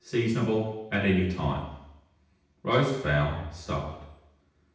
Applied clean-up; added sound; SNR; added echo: none; none; none; reverberation time 0.9 s.